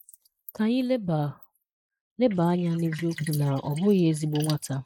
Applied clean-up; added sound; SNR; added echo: neural mask model Resemble Enhance denoiser.